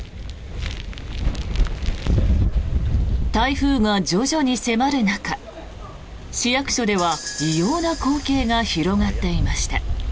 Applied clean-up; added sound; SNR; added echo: none; none; none; none.